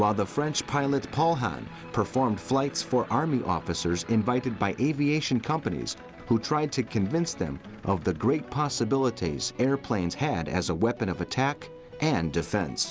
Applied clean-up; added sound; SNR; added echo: none; none; none; none.